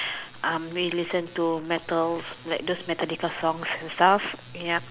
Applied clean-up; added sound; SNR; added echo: none; none; none; none.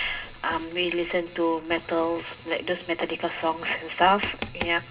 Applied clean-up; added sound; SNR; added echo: none; Writing; 15 dB; reverberation time 0.2 s.